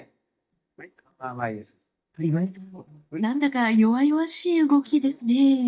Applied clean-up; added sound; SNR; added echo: neural mask model DeepFilterNet 3.